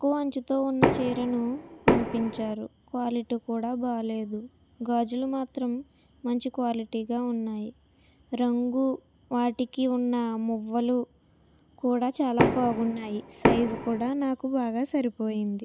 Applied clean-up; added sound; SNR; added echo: none; Knock; -1 dB; none.